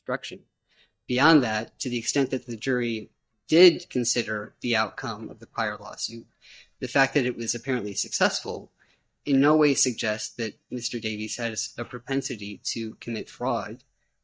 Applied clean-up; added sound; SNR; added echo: neural mask model DeepFilterNet 3.